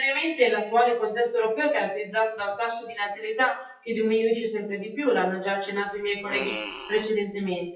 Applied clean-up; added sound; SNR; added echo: classical method WPE with log-MMSE.